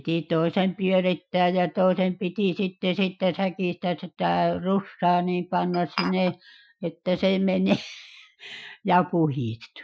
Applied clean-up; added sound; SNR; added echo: classical method Wiener filter.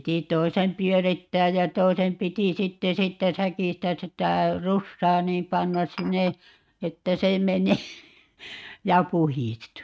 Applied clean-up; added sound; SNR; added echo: neural mask model RNNoise.